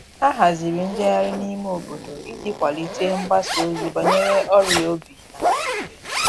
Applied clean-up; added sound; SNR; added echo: none; Zipper (clothing); 4 dB; none.